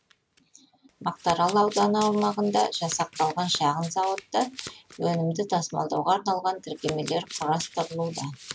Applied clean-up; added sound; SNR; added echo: none; Domestic sounds, home sounds; 16 dB; none.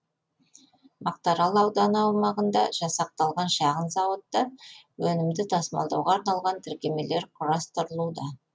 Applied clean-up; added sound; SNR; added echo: none; none; none; none.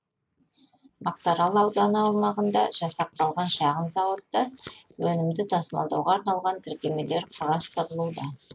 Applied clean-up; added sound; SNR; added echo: neural mask model Resemble Enhance denoiser.